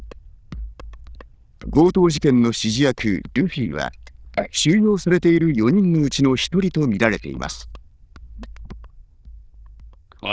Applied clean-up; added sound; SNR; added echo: neural diffusion model UNIVERSE++.